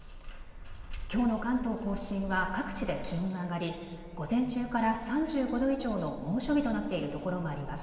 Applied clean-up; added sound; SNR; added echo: none; Bird; 11 dB; reverberation time 2.3 s.